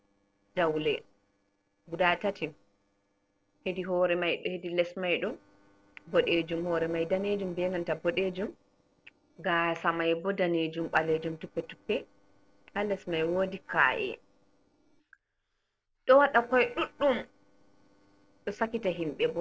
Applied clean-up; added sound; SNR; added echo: neural separator model SepFormer DNS4.